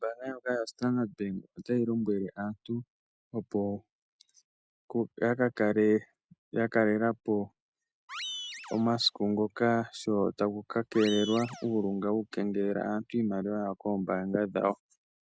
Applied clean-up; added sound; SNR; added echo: none; Animal; 13 dB; none.